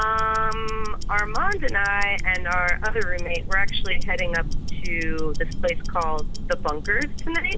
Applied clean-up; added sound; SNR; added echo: none; Tick-tock; -3 dB; none.